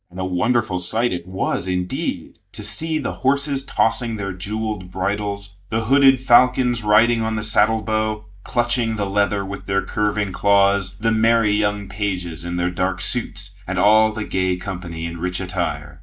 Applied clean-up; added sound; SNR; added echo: neural mask model DeepFilterNet 3.